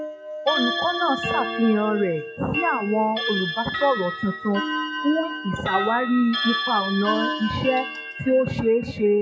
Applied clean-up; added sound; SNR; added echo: classical method log-MMSE.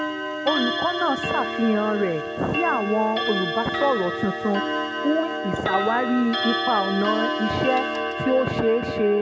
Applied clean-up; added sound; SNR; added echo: none; Clock; 3 dB; none.